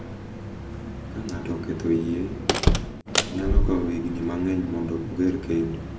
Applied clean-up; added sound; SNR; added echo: none; Slam; -1 dB; reverberation time 0.8 s.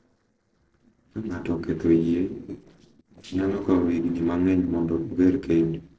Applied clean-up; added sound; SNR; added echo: neural separator model SepFormer DNS4.